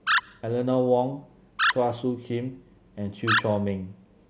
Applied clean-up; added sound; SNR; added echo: none; Animal; 1 dB; none.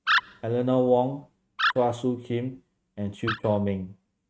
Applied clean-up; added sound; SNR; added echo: neural mask model RNNoise.